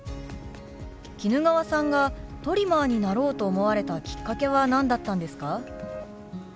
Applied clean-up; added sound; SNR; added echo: none; none; none; none.